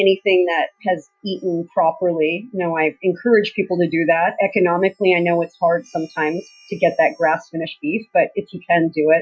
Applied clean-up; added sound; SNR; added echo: classical method Wiener filter.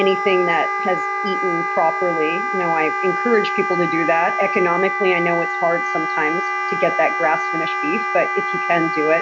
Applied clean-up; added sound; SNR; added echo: none; Wind instrument, woodwind instrument; 1 dB; none.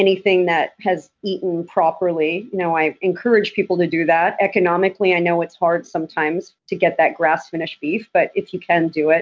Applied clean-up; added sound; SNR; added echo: none; none; none; none.